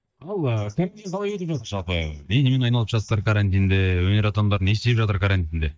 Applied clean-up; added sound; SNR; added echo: neural mask model DeepFilterNet 3.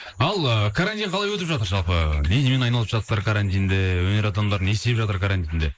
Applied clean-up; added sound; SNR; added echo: neural mask model Resemble Enhance denoiser.